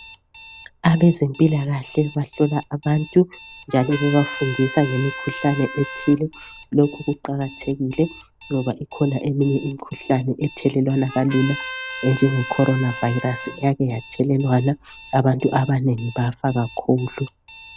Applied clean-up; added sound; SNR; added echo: none; Trumpet + Alarm; 15 dB; none.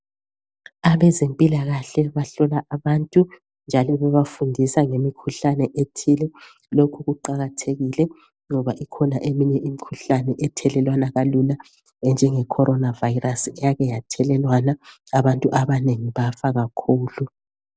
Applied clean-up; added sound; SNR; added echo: none; none; none; none.